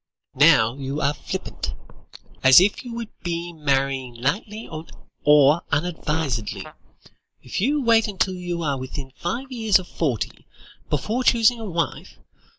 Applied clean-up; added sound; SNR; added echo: neural mask model Resemble Enhance denoiser.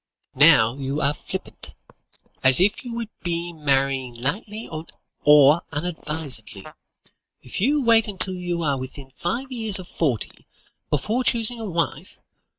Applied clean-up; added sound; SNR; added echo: neural mask model RNNoise.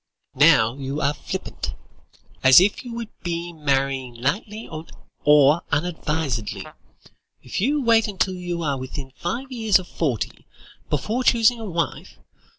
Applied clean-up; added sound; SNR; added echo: neural separator model SepFormer DNS4.